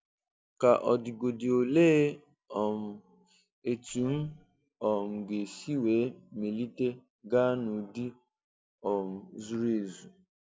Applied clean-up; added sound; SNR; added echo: neural separator model SepFormer DNS4.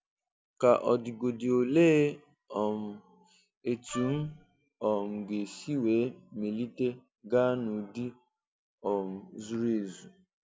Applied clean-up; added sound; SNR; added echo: none; Wind instrument, woodwind instrument; 14 dB; none.